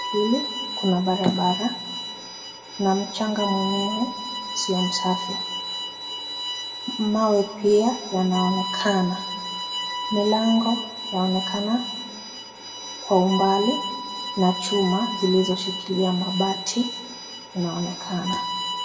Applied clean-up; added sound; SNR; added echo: none; Bowed string instrument; 6 dB; reverberation time 1.1 s.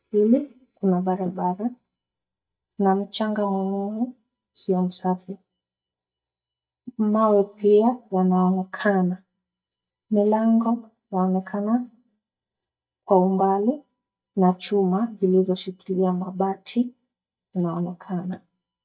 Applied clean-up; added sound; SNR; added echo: neural mask model DeepFilterNet 3.